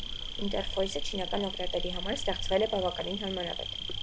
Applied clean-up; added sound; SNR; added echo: none; Insect; 1 dB; none.